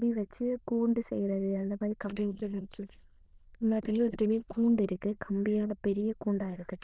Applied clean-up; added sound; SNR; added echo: neural diffusion model UNIVERSE++.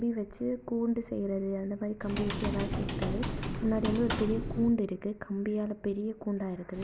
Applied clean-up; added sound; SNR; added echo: none; Computer keyboard; 6 dB; none.